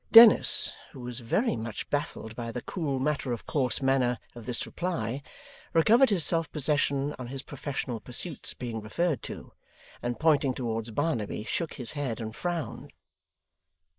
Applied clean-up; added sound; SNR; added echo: neural mask model Resemble Enhance denoiser.